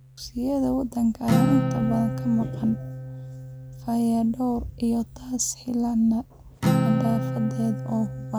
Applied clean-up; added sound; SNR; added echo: none; Acoustic guitar; 3 dB; none.